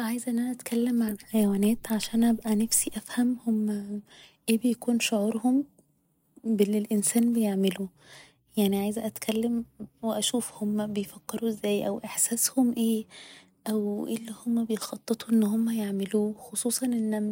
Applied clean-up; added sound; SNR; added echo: neural mask model Resemble Enhance denoiser.